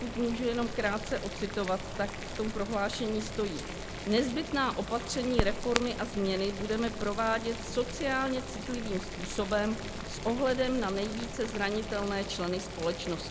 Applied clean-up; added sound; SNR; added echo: none; Crackle + Boiling; 6 dB; none.